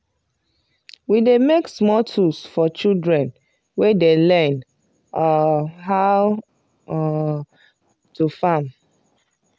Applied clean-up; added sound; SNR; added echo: none; none; none; none.